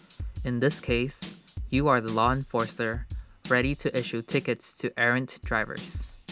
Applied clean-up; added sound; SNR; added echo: none; Drum / Drum kit; 11 dB; none.